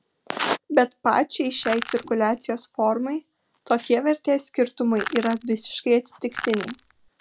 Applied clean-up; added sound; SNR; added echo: none; Crushing; 10 dB; none.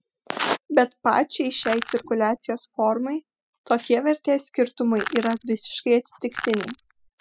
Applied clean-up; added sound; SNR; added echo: classical method spectral subtraction.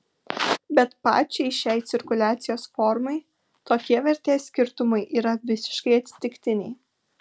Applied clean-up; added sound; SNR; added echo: none; none; none; none.